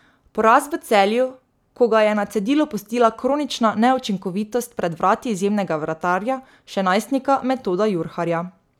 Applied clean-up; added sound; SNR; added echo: none; none; none; none.